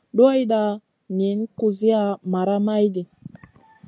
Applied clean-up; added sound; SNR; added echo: none; none; none; none.